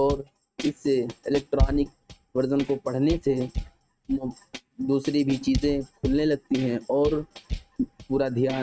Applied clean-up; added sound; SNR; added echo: neural mask model RNNoise.